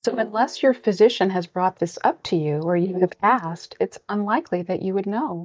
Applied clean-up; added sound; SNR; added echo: neural mask model DeepFilterNet 3.